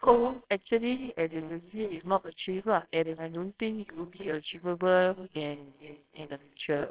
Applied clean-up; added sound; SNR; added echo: neural separator model SepFormer WHAMR!.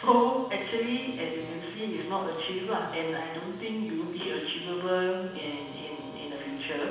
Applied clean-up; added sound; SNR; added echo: none; Brass instrument; 19 dB; reverberation time 1.1 s.